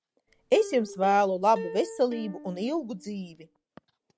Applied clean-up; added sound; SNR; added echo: none; Plucked string instrument; 13 dB; none.